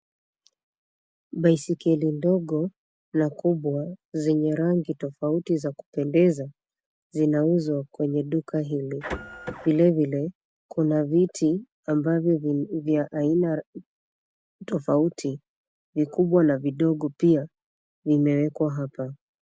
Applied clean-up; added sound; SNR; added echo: none; Printer; 11 dB; none.